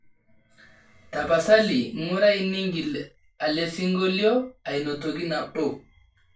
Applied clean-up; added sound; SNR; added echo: none; none; none; reverberation time 0.2 s.